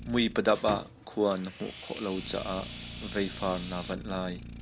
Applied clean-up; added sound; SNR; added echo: none; Idling + Sawing; 11 dB; none.